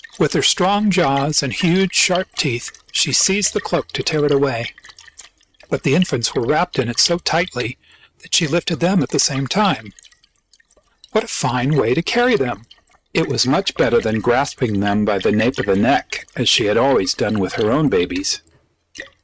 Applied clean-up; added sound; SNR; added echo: neural mask model RNNoise.